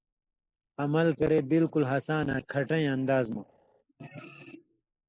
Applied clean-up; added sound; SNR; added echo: neural mask model Resemble Enhance denoiser.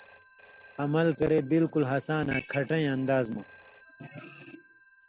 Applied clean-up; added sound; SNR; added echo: none; Telephone; 17 dB; none.